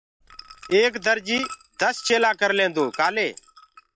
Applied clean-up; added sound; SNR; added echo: classical method log-MMSE.